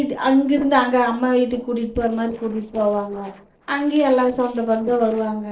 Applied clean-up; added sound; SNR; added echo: neural separator model SepFormer DNS4.